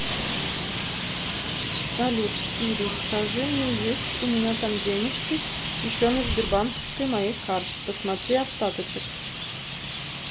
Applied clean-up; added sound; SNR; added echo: none; Traffic noise, roadway noise; 2 dB; none.